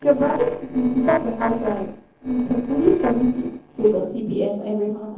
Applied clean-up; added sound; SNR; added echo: neural separator model SepFormer DNS4.